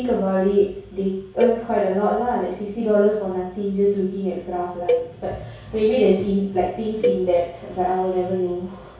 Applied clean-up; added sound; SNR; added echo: none; Cowbell; 7 dB; reverberation time 0.6 s.